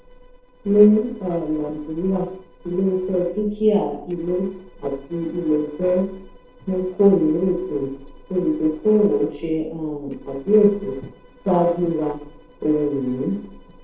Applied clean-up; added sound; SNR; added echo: neural separator model SepFormer DNS4.